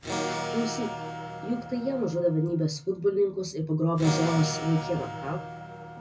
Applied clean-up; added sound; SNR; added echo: none; Electric guitar / Acoustic guitar; 7 dB; reverberation time 0.4 s.